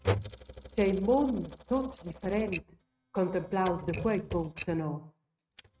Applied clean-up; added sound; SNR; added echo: neural mask model RNNoise.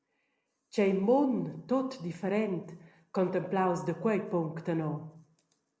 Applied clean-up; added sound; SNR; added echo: none; none; none; none.